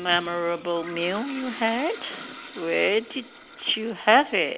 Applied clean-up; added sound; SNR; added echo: none; Toilet flush; 17 dB; none.